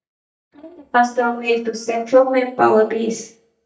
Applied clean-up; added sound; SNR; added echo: neural mask model DeepFilterNet 3.